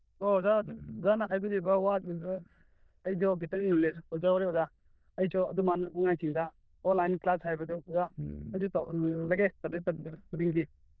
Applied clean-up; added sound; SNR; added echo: neural diffusion model UNIVERSE++.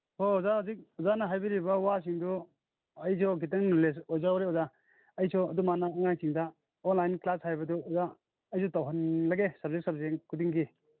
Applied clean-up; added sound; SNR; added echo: none; none; none; none.